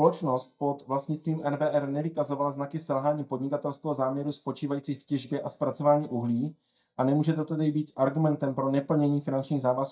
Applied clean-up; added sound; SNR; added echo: neural mask model DeepFilterNet 3.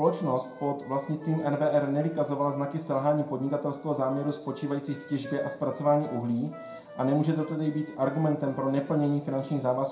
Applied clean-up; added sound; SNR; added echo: none; Wind instrument, woodwind instrument; 19 dB; reverberation time 0.5 s.